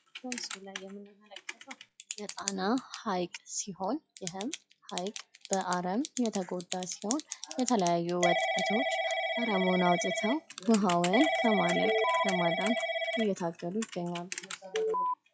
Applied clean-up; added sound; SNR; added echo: classical method log-MMSE.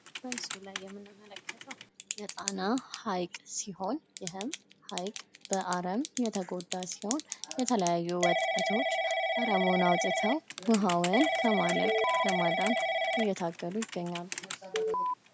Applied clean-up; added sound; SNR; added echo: none; Alarm + Telephone / Typing; 1 dB; none.